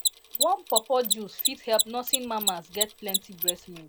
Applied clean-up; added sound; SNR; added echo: none; Mechanisms; 0 dB; none.